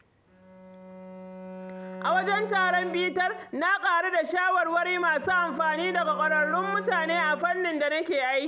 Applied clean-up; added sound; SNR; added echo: none; Bowed string instrument; 15 dB; none.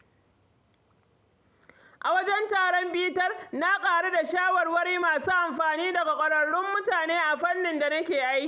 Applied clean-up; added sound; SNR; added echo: none; none; none; none.